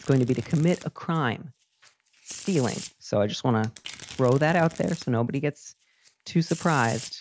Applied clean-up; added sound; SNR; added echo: none; Domestic sounds, home sounds; 18 dB; none.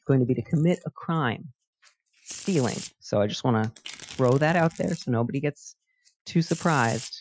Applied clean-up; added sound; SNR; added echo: classical method Wiener filter.